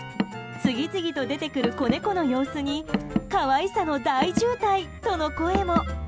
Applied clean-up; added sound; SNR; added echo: none; Car; 6 dB; none.